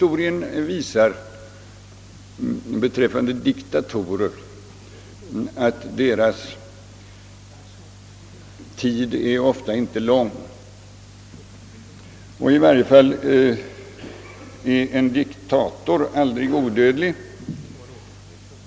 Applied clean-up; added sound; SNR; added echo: none; none; none; none.